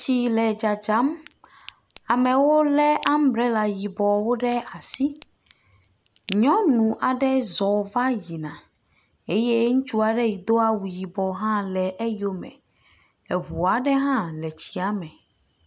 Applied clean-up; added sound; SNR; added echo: none; Crack; 15 dB; none.